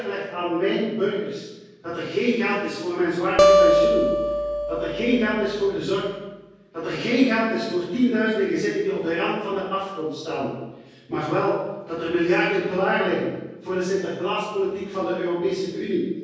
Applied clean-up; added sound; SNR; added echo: none; Acoustic guitar; -3 dB; reverberation time 1.3 s.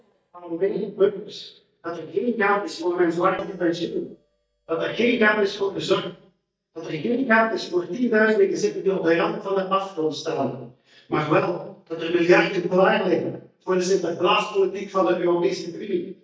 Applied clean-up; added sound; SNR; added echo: neural mask model DeepFilterNet 3.